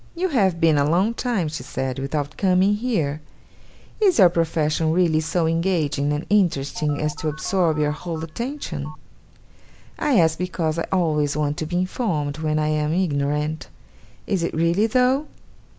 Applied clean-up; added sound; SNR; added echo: none; Telephone; 20 dB; none.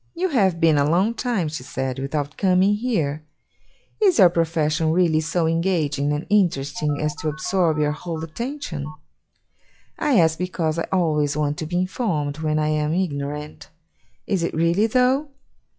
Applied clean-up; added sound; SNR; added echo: classical method log-MMSE.